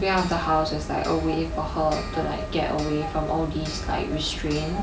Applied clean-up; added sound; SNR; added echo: none; Clock; 12 dB; none.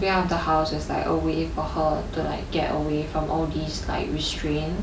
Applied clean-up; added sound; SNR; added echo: none; none; none; none.